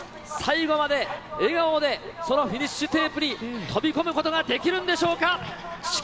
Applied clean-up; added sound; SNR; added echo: none; none; none; none.